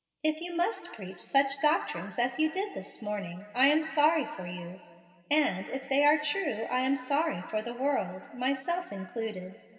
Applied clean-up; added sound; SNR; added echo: none; none; none; reverberation time 2.3 s.